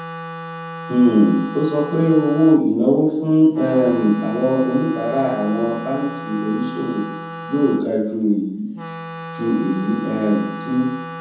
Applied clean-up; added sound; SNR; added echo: none; Wind instrument, woodwind instrument; 13 dB; reverberation time 0.9 s.